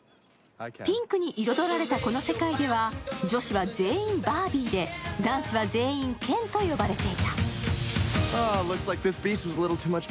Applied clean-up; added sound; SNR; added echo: none; none; none; none.